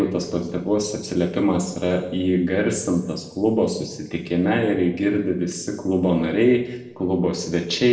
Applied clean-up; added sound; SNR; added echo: none; none; none; reverberation time 0.8 s.